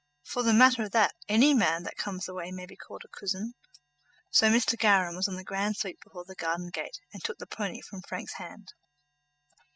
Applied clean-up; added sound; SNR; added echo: classical method spectral subtraction.